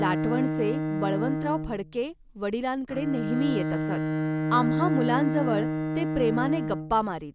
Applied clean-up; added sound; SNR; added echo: none; Bowed string instrument; 0 dB; none.